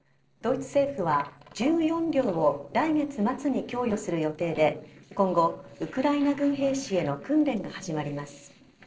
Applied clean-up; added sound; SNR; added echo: neural separator model SepFormer DNS4.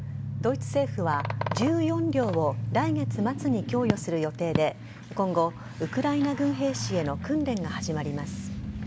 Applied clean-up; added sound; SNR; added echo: none; none; none; none.